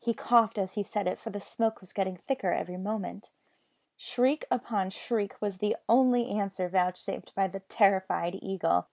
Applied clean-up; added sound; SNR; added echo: none; none; none; none.